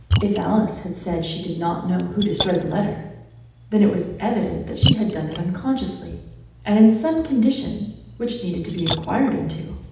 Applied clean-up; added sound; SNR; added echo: none; Splash, splatter; 7 dB; reverberation time 0.8 s.